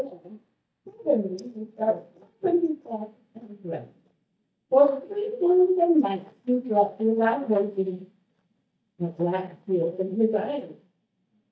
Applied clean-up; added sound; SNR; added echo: neural mask model DeepFilterNet 3.